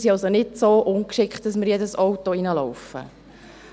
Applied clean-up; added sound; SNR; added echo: none; none; none; none.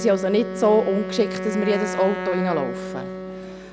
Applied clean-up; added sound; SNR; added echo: none; Wind instrument, woodwind instrument; 7 dB; none.